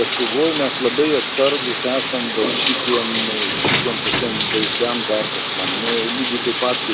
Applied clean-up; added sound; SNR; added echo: none; Bathtub (filling or washing); 0 dB; none.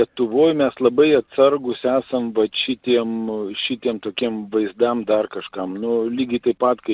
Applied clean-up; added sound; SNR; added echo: none; none; none; none.